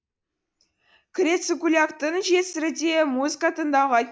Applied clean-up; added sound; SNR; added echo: neural mask model Resemble Enhance denoiser.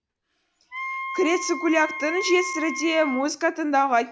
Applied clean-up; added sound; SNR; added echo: none; Wind instrument, woodwind instrument; 8 dB; none.